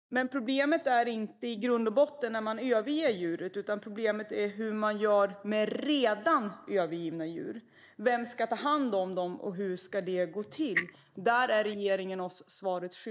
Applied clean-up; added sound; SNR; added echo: neural mask model DeepFilterNet 3.